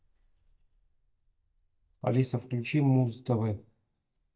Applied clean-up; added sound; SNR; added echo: neural mask model DeepFilterNet 3.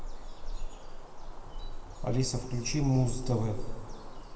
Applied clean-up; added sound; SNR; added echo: none; Bird vocalization, bird call, bird song; 2 dB; reverberation time 1.7 s.